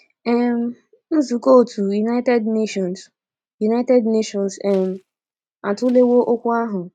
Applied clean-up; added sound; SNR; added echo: neural mask model RNNoise.